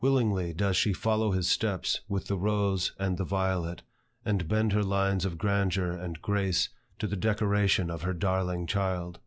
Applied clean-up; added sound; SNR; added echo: none; none; none; none.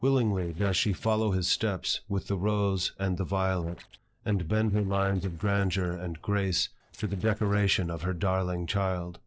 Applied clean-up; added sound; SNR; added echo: neural separator model SepFormer DNS4.